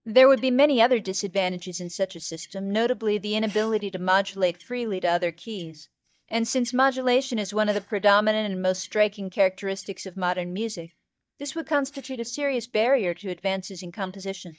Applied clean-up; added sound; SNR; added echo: neural mask model DeepFilterNet 3.